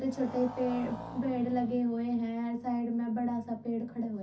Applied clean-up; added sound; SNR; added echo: none; Motorcycle; 15 dB; reverberation time 0.3 s.